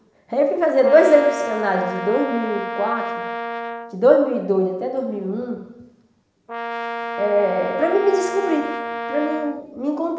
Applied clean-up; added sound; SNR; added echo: none; Brass instrument; 8 dB; reverberation time 1.1 s.